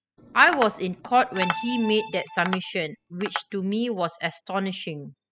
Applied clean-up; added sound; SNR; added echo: classical method spectral subtraction.